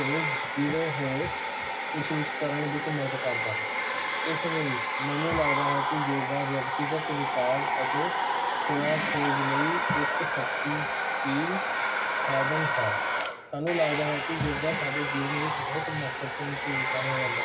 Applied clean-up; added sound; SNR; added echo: none; Domestic sounds, home sounds; -3 dB; reverberation time 0.4 s.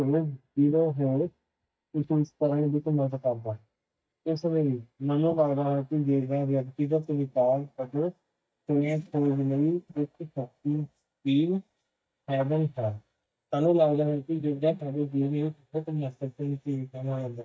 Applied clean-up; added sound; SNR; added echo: neural mask model DeepFilterNet 3.